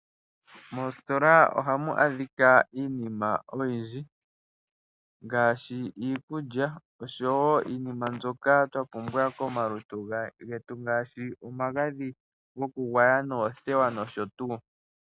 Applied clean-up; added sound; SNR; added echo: none; none; none; none.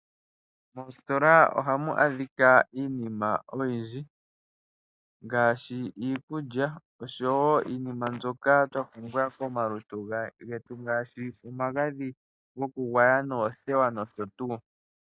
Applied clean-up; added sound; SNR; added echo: neural mask model DeepFilterNet 3.